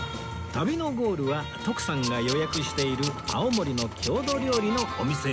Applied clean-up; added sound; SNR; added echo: none; Tools; 8 dB; none.